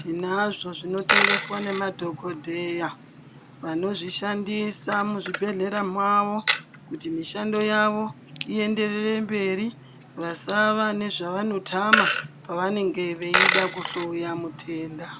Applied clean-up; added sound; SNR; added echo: none; Coin (dropping); 4 dB; none.